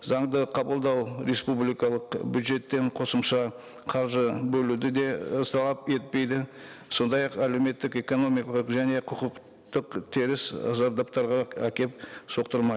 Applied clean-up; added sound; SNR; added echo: none; none; none; none.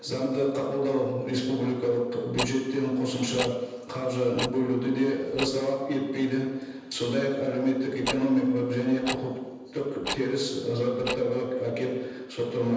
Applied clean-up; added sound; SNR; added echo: none; Tick-tock; 11 dB; reverberation time 1.1 s.